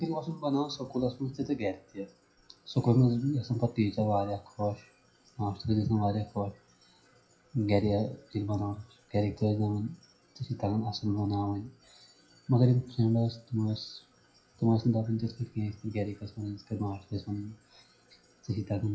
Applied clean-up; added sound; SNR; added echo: classical method WPE with log-MMSE.